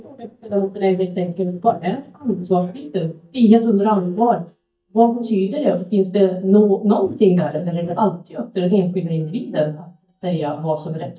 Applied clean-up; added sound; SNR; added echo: neural mask model DeepFilterNet 3.